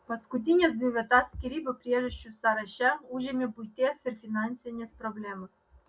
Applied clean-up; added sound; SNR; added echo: none; none; none; none.